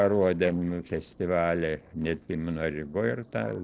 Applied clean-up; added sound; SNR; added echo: neural separator model SepFormer DNS4.